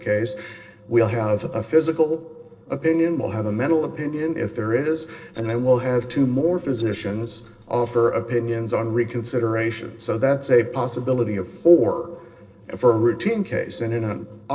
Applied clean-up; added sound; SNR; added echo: neural separator model SepFormer DNS4.